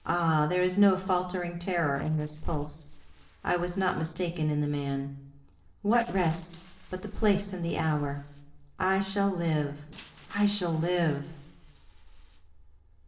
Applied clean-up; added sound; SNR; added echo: neural separator model SepFormer DNS4.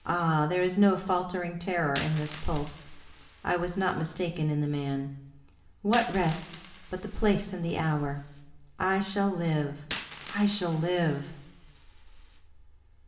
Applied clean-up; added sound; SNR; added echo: none; Coin (dropping); 18 dB; reverberation time 0.7 s.